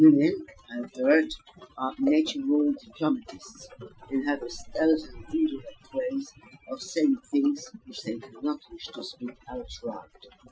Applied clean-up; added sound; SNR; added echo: classical method Wiener filter.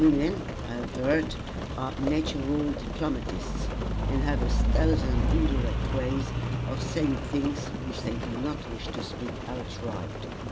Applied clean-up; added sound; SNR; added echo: none; Rain; -1 dB; none.